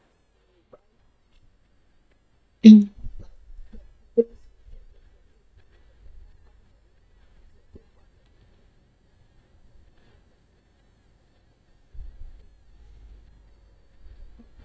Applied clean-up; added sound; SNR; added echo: neural mask model DeepFilterNet 3.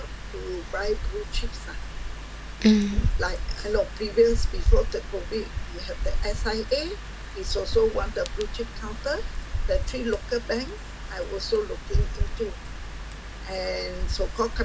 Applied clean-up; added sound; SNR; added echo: none; none; none; none.